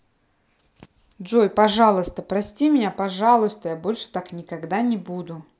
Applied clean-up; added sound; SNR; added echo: none; none; none; none.